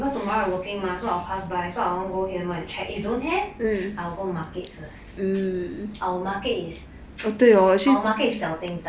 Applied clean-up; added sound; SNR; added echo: none; none; none; none.